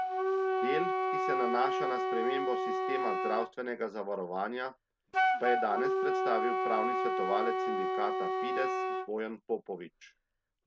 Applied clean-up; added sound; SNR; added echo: none; Wind instrument, woodwind instrument; -4 dB; none.